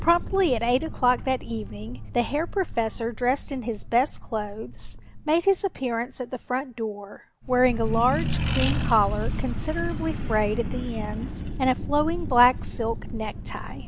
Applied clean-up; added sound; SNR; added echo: none; Accelerating, revving, vroom; 5 dB; none.